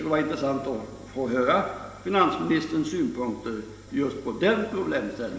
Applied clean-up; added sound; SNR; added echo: none; none; none; reverberation time 1.7 s.